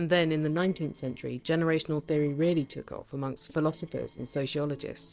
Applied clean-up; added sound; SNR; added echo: neural separator model SepFormer DNS4.